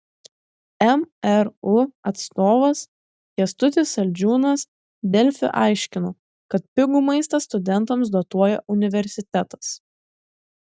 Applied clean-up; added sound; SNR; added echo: none; none; none; none.